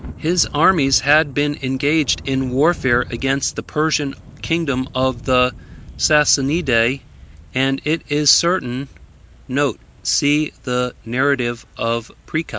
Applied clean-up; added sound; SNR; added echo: none; Thunder / Rain; 17 dB; none.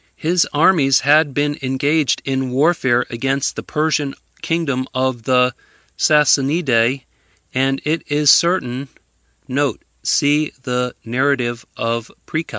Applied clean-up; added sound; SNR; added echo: none; none; none; none.